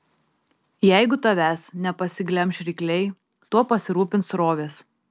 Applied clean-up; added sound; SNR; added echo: none; none; none; none.